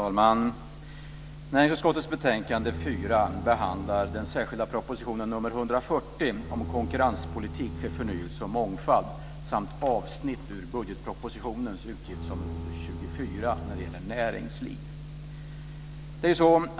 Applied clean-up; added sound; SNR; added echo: none; Bowed string instrument; 9 dB; none.